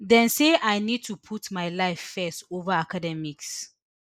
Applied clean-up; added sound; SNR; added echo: neural mask model Resemble Enhance denoiser.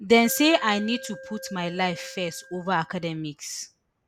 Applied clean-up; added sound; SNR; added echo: none; Alarm; 17 dB; none.